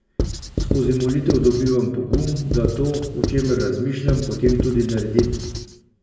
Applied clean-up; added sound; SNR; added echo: none; Writing; 4 dB; reverberation time 1.0 s.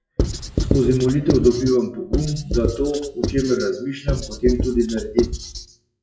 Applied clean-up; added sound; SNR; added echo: classical method WPE with log-MMSE.